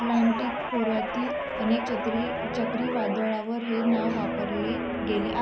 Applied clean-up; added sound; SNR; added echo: none; Guitar; 2 dB; none.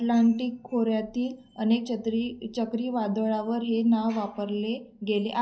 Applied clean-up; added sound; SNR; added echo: none; none; none; none.